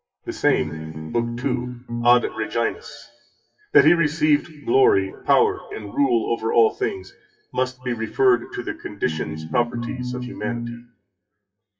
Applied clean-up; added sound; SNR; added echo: classical method WPE with log-MMSE.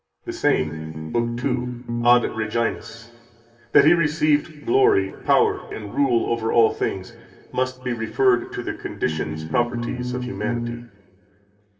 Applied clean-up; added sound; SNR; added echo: none; Bass guitar; 4 dB; reverberation time 2.7 s.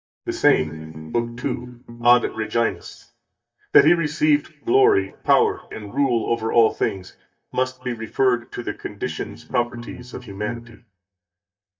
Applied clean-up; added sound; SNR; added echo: neural mask model DeepFilterNet 3.